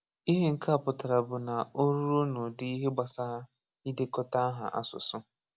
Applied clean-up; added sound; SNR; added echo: none; none; none; none.